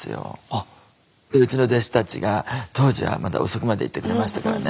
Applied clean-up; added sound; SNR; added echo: none; none; none; none.